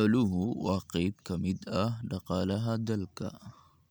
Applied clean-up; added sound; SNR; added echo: none; none; none; none.